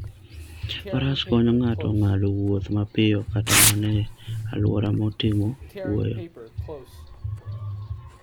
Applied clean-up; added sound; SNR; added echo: none; Tearing; 7 dB; none.